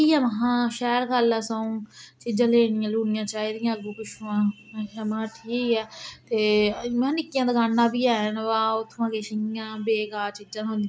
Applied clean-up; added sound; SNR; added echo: none; none; none; none.